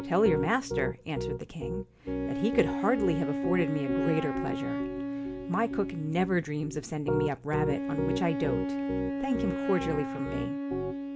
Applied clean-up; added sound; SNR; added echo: none; Piano + Wind instrument, woodwind instrument; 1 dB; none.